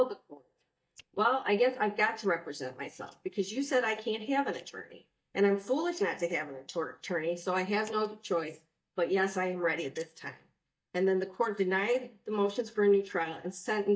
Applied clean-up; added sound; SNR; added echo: neural mask model DeepFilterNet 3.